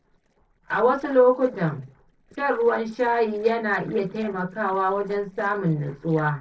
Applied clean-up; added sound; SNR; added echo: neural separator model SepFormer DNS4.